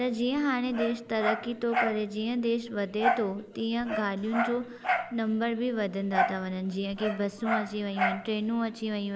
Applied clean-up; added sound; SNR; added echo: none; Dog; 4 dB; none.